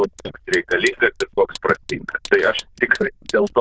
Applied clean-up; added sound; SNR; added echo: neural diffusion model UNIVERSE++.